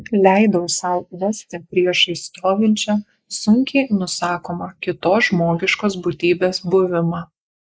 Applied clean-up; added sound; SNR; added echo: neural mask model Resemble Enhance denoiser.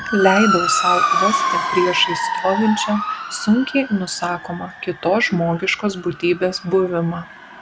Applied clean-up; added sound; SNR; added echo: none; Motor vehicle (road) / Siren; 3 dB; none.